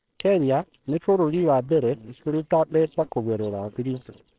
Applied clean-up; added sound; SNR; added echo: neural separator model SepFormer WHAMR!.